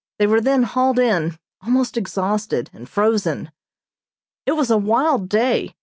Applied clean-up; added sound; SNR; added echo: none; none; none; none.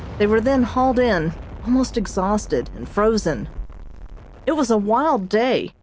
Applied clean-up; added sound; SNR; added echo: none; Explosion; 14 dB; none.